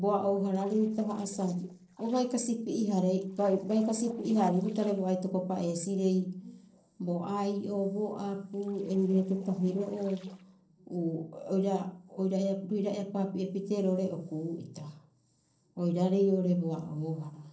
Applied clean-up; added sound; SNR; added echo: neural separator model SepFormer DNS4.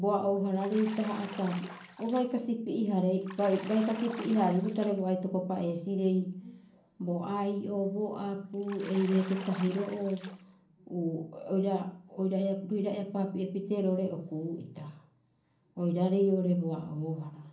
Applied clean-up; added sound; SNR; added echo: none; Bathtub (filling or washing) / Splash, splatter; 15 dB; reverberation time 0.6 s.